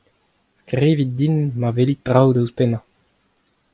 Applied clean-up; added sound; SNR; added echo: none; none; none; none.